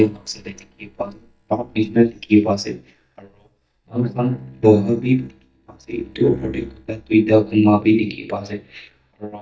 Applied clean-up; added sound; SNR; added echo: neural mask model DeepFilterNet 3.